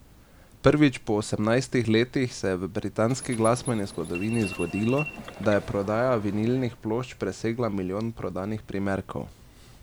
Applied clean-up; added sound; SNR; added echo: none; Subway, metro, underground; 14 dB; none.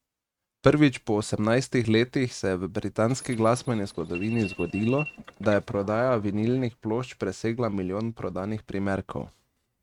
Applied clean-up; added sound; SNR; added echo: neural mask model RNNoise.